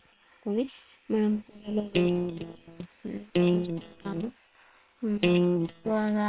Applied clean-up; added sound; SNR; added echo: neural separator model SepFormer WHAM!.